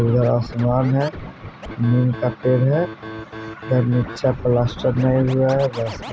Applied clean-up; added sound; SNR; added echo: none; Scratching (performance technique); 14 dB; none.